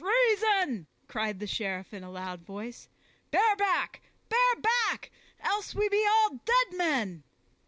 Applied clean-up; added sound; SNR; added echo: none; none; none; none.